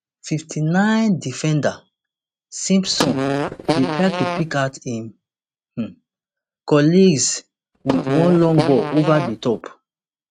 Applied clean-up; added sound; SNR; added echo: neural mask model RNNoise.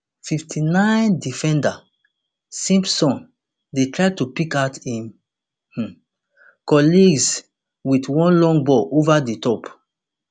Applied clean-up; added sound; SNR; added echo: none; none; none; none.